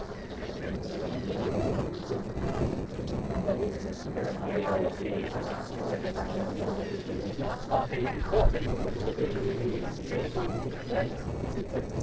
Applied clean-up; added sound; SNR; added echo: neural separator model SepFormer DNS4.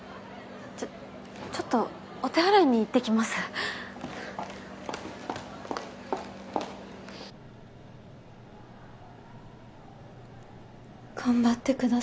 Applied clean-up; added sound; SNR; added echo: none; none; none; none.